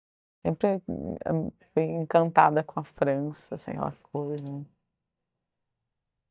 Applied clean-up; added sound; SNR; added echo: neural mask model DeepFilterNet 3.